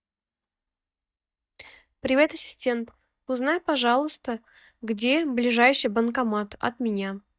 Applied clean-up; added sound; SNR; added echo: neural mask model DeepFilterNet 3.